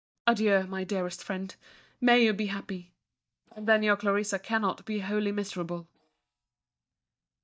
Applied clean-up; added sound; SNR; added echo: neural mask model DeepFilterNet 3.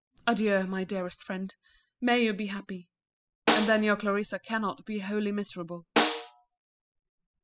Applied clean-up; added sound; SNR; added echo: classical method spectral subtraction.